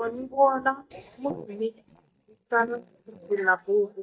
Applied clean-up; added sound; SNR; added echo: neural mask model DeepFilterNet 3.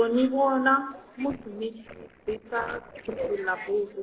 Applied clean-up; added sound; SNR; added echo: neural separator model SepFormer DNS4.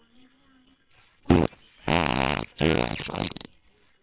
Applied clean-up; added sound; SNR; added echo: neural separator model SepFormer WHAMR!.